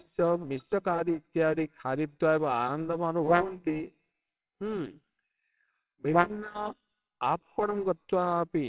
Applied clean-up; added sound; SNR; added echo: neural separator model SepFormer WHAMR!.